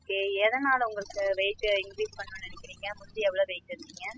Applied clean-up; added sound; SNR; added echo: classical method spectral subtraction.